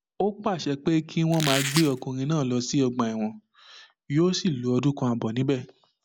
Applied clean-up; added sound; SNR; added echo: none; Squeak; 4 dB; none.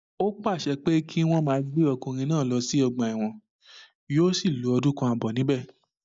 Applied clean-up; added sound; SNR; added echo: neural mask model DeepFilterNet 3.